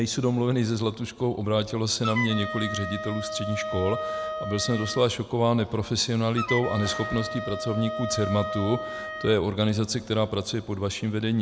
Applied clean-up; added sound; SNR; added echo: none; Wind instrument, woodwind instrument; 6 dB; none.